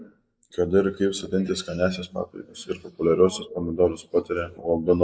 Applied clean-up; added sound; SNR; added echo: neural mask model Resemble Enhance denoiser.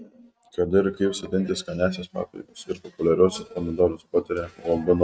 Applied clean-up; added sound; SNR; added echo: neural mask model RNNoise.